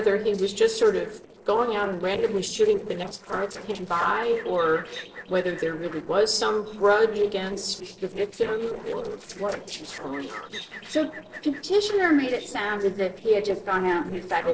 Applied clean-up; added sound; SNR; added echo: neural separator model SepFormer DNS4.